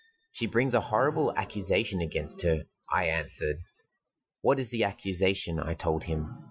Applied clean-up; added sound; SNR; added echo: classical method Wiener filter.